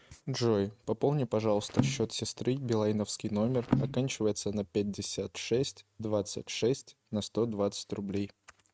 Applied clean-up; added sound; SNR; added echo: neural mask model RNNoise.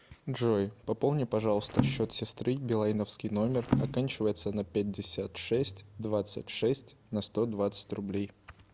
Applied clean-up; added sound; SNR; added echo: none; Percussion; 3 dB; none.